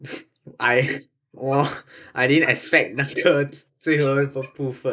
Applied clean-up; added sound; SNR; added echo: neural mask model Resemble Enhance denoiser.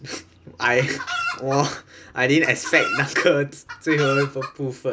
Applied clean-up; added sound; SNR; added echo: none; Chicken, rooster; 8 dB; none.